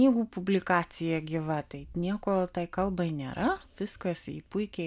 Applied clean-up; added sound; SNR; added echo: none; none; none; none.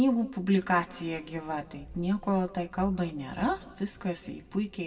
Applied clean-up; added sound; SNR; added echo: none; none; none; reverberation time 1.3 s.